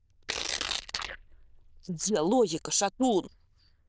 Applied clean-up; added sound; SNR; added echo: neural diffusion model UNIVERSE++.